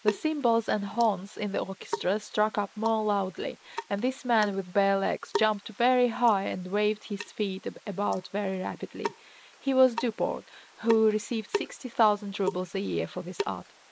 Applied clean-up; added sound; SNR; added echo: neural mask model Resemble Enhance denoiser.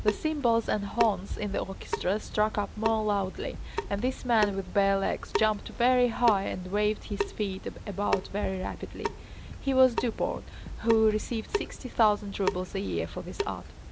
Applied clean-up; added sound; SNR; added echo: none; Drip / Sink (filling or washing) / Water tap, faucet; 7 dB; none.